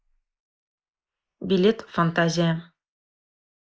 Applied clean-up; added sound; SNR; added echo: neural mask model Resemble Enhance denoiser.